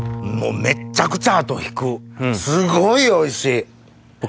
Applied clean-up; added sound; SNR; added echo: none; Bowed string instrument; 14 dB; none.